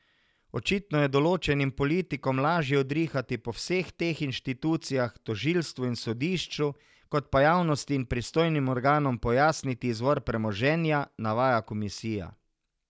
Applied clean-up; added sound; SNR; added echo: none; none; none; none.